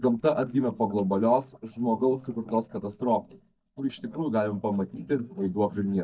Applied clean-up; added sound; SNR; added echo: neural mask model DeepFilterNet 3.